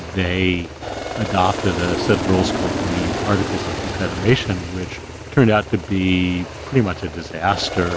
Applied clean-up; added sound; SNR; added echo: none; Aircraft; 6 dB; none.